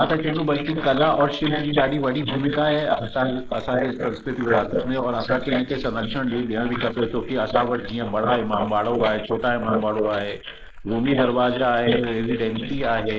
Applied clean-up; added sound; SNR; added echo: neural mask model Resemble Enhance denoiser.